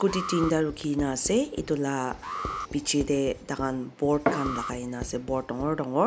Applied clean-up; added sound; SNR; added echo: none; Alarm + Writing; 10 dB; none.